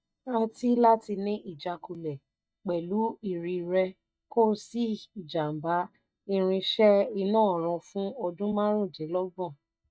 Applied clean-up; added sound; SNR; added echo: neural mask model DeepFilterNet 3.